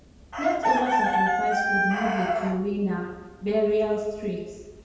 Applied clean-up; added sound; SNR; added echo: none; Chicken, rooster; 0 dB; reverberation time 1.1 s.